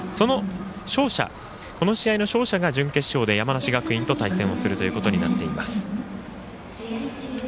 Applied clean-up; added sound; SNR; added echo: none; none; none; none.